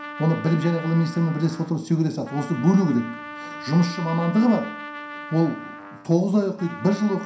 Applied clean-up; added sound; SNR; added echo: none; Trumpet; 14 dB; reverberation time 0.5 s.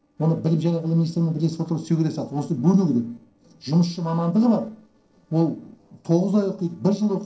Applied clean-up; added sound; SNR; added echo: neural separator model SepFormer DNS4.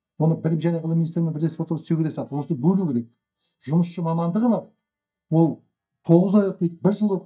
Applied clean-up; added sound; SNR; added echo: neural mask model DeepFilterNet 3.